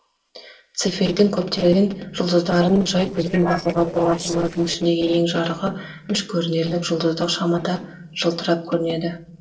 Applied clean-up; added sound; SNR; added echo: neural separator model SepFormer DNS4.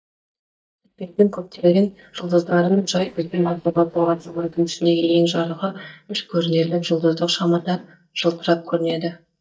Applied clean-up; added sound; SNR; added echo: neural mask model DeepFilterNet 3.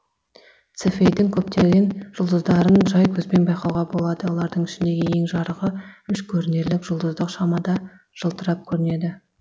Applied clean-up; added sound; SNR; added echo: none; none; none; none.